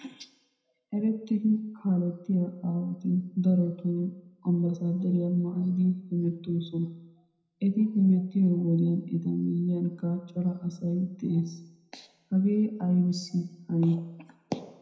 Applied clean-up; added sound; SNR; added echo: none; none; none; reverberation time 0.7 s.